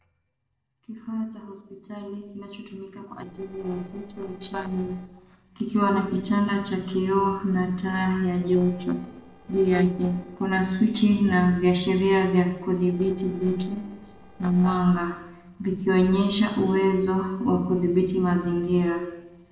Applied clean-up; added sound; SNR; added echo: neural separator model SepFormer DNS4.